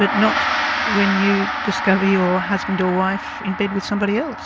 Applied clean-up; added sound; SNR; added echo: none; Gong; 4 dB; none.